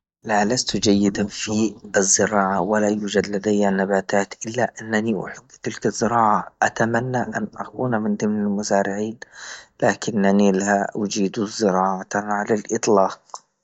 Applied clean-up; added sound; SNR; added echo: neural mask model DeepFilterNet 3.